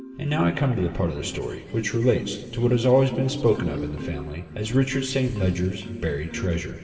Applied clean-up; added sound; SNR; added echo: none; Marimba, xylophone; 13 dB; reverberation time 2.7 s.